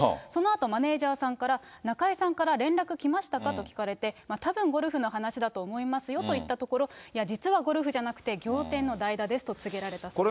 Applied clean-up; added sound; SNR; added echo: none; none; none; none.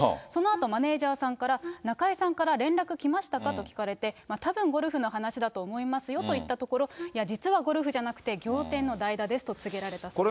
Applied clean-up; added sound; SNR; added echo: none; Wind instrument, woodwind instrument; 13 dB; none.